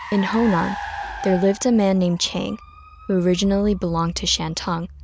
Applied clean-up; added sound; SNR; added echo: none; Car; 13 dB; none.